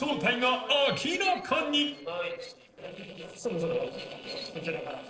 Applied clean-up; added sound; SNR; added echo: neural separator model SepFormer DNS4.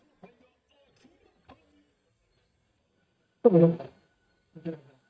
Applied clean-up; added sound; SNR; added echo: neural mask model DeepFilterNet 3.